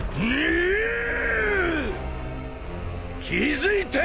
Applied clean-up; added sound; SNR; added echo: none; Gull, seagull + Hiss; 16 dB; none.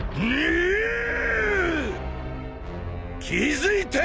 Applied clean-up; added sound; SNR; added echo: none; none; none; none.